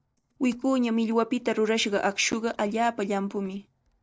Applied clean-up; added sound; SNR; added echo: neural separator model SepFormer DNS4.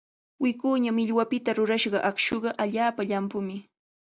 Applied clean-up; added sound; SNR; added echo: none; none; none; none.